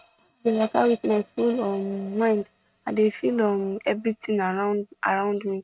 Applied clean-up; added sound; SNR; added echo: neural mask model RNNoise.